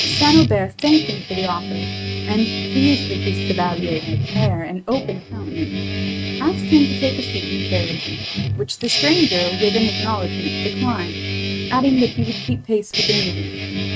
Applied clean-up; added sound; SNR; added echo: neural mask model RNNoise.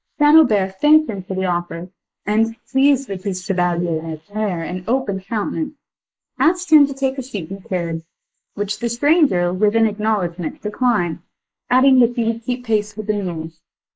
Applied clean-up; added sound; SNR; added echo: neural mask model Resemble Enhance denoiser.